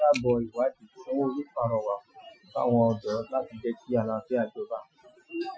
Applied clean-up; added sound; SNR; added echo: classical method Wiener filter.